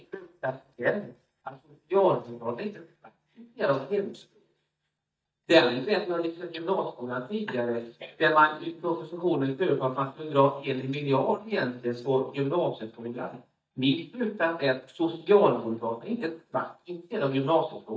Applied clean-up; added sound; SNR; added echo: neural mask model DeepFilterNet 3.